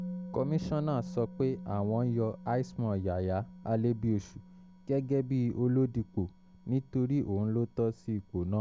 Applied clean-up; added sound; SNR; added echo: none; Musical instrument; 15 dB; none.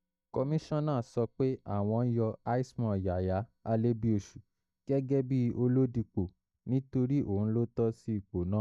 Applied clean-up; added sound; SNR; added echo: neural mask model DeepFilterNet 3.